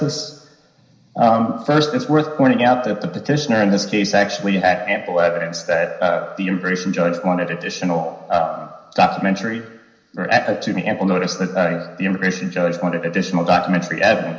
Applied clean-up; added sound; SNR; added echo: none; none; none; reverberation time 0.9 s.